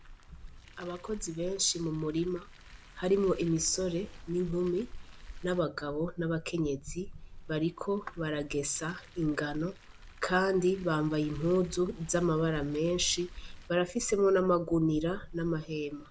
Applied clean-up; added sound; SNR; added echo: none; Car; 15 dB; none.